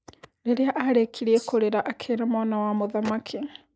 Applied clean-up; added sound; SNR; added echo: neural mask model Resemble Enhance denoiser.